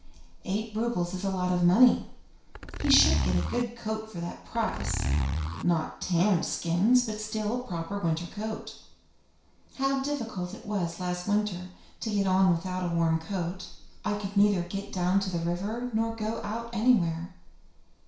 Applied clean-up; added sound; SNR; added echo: none; Zipper (clothing); 2 dB; reverberation time 0.6 s.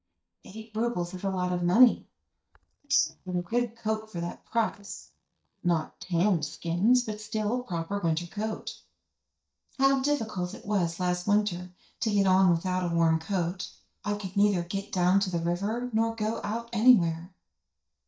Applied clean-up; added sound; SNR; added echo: neural mask model DeepFilterNet 3.